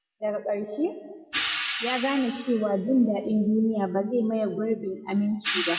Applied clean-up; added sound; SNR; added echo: classical method WPE with log-MMSE.